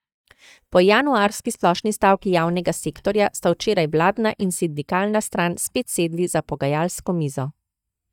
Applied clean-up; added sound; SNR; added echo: neural mask model DeepFilterNet 3.